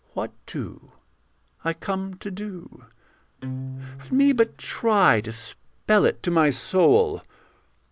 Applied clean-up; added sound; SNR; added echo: none; Acoustic guitar; 13 dB; none.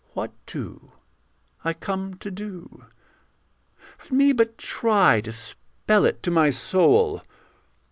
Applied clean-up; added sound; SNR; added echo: none; none; none; none.